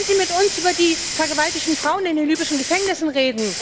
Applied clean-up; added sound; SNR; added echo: none; Hiss; 7 dB; none.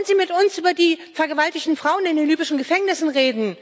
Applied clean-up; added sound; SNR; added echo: none; none; none; none.